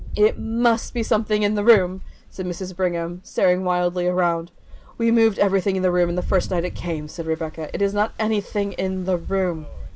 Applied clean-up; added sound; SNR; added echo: none; Rain; 13 dB; none.